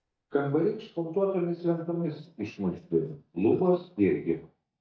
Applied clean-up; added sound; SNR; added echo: neural mask model DeepFilterNet 3.